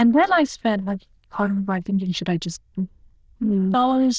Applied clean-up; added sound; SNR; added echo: neural diffusion model UNIVERSE++.